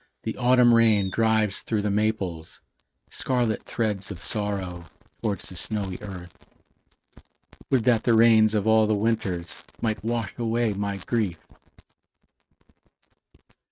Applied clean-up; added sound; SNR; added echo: neural mask model RNNoise.